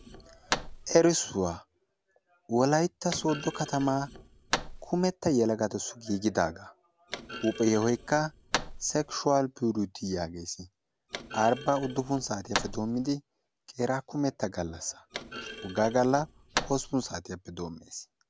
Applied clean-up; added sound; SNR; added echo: none; Thump, thud; 11 dB; none.